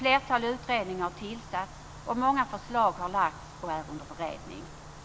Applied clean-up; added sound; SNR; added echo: none; Cricket; 18 dB; none.